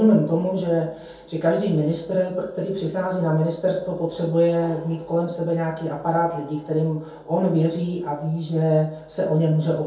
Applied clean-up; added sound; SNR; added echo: none; none; none; reverberation time 0.6 s.